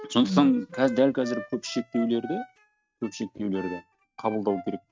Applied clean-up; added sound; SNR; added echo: neural mask model RNNoise.